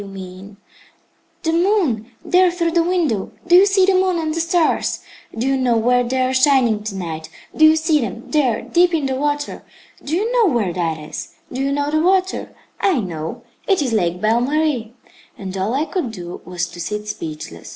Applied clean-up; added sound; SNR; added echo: none; none; none; none.